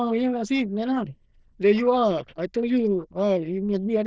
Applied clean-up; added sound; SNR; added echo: neural diffusion model UNIVERSE++.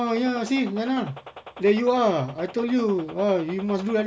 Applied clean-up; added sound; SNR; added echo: none; Gunshot, gunfire; 19 dB; none.